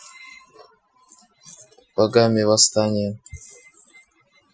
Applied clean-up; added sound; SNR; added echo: classical method Wiener filter.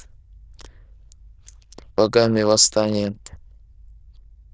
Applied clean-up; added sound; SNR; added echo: neural diffusion model UNIVERSE++.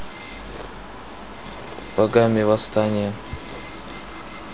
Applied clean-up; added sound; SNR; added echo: none; Chewing, mastication; 19 dB; none.